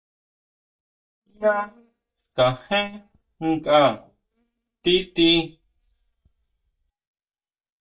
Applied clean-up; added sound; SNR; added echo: neural mask model DeepFilterNet 3.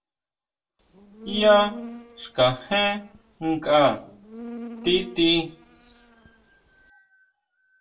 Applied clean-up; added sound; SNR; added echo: none; Insect; 16 dB; reverberation time 0.2 s.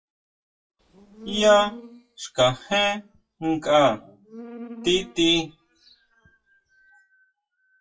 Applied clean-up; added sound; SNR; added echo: classical method WPE with log-MMSE.